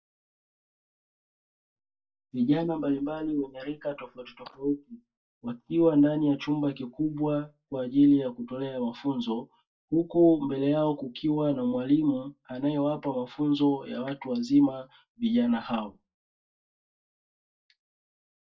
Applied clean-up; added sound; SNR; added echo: neural mask model DeepFilterNet 3.